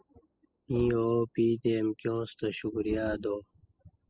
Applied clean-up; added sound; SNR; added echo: classical method spectral subtraction.